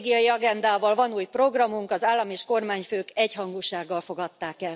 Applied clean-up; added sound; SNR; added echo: none; none; none; none.